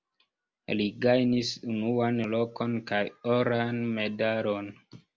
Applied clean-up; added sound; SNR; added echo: none; none; none; none.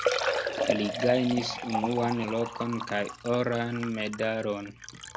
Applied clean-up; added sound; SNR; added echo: none; Liquid; 3 dB; none.